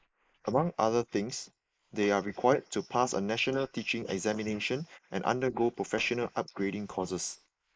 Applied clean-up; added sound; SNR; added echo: neural mask model Resemble Enhance denoiser.